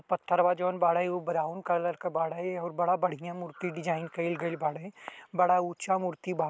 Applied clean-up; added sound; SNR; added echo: none; none; none; none.